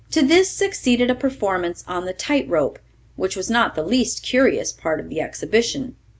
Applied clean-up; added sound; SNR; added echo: none; none; none; none.